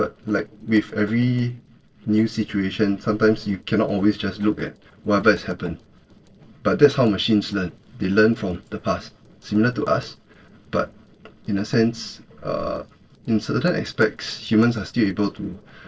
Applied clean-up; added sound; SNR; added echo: neural separator model SepFormer DNS4.